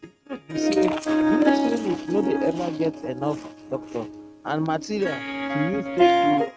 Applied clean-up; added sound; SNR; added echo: neural mask model RNNoise.